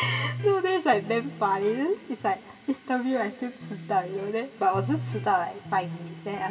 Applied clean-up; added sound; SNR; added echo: none; Electric guitar; 11 dB; reverberation time 1.4 s.